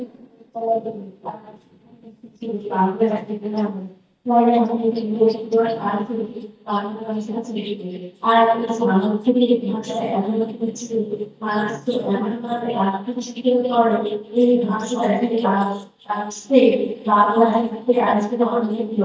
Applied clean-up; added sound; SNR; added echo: neural mask model DeepFilterNet 3.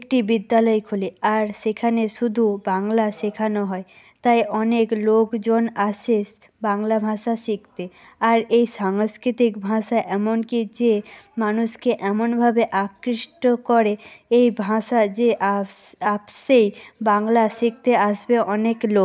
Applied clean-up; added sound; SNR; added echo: none; none; none; none.